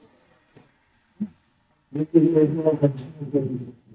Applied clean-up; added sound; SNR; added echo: neural mask model DeepFilterNet 3.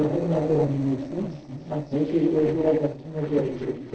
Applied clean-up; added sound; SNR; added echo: neural separator model SepFormer DNS4.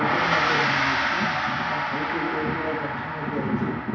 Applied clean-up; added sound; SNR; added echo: none; Gong; -4 dB; reverberation time 2.4 s.